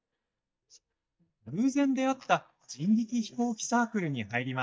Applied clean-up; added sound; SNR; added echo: neural mask model DeepFilterNet 3.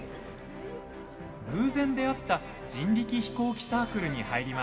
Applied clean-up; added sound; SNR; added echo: none; none; none; none.